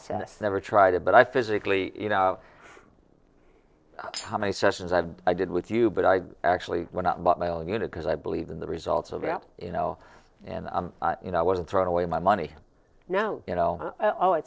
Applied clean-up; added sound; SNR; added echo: neural separator model SepFormer DNS4.